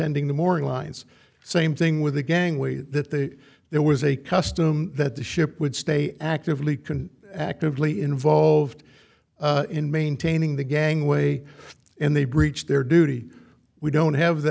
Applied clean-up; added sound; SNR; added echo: none; none; none; none.